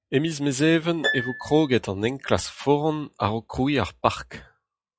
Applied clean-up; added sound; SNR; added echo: classical method log-MMSE.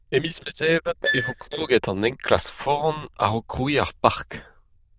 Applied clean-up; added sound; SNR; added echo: neural diffusion model UNIVERSE++.